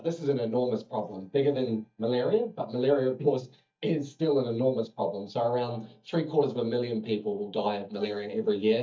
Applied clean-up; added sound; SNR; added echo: neural mask model DeepFilterNet 3.